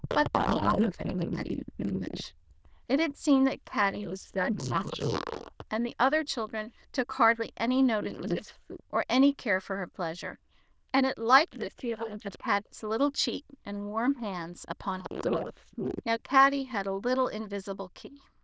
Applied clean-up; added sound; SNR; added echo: neural diffusion model UNIVERSE++.